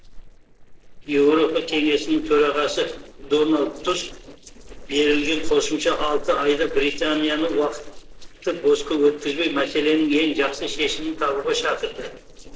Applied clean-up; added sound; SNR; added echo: neural separator model SepFormer DNS4.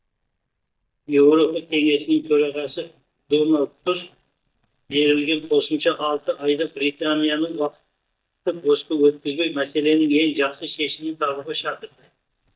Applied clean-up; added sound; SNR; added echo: neural mask model DeepFilterNet 3.